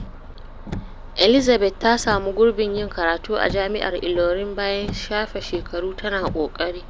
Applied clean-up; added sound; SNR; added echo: none; Car; 11 dB; none.